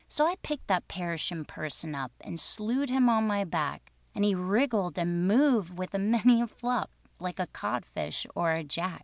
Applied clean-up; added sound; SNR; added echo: none; none; none; none.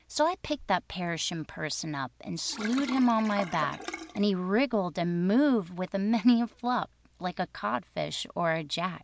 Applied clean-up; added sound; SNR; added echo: none; Sink (filling or washing); 12 dB; none.